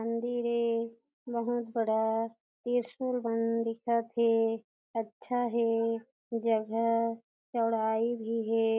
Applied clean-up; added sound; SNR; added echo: none; none; none; none.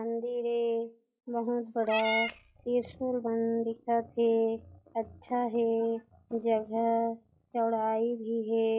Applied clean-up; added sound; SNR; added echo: classical method log-MMSE.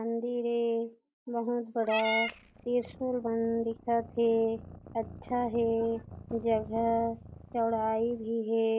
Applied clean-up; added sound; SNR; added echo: none; Meow / Purr; 13 dB; none.